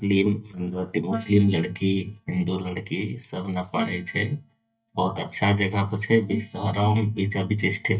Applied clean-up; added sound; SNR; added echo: neural mask model DeepFilterNet 3.